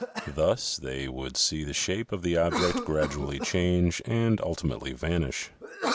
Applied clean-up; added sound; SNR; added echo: none; Cough; 9 dB; none.